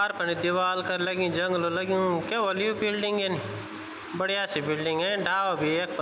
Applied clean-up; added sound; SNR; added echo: none; none; none; none.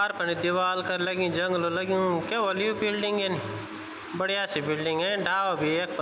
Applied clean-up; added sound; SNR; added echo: none; Bowed string instrument; 18 dB; none.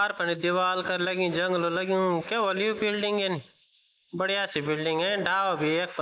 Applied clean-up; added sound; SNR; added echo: neural mask model Resemble Enhance denoiser.